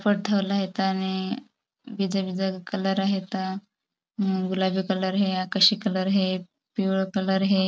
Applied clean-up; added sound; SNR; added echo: none; none; none; none.